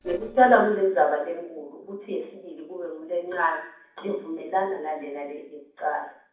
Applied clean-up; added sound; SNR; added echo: neural separator model SepFormer DNS4.